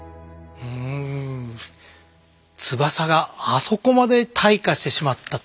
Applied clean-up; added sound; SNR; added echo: none; none; none; none.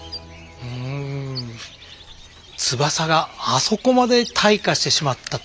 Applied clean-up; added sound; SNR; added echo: none; Bird; 19 dB; none.